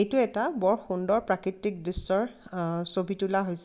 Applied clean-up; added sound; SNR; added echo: none; none; none; none.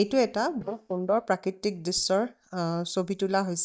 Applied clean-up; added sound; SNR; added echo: neural mask model DeepFilterNet 3.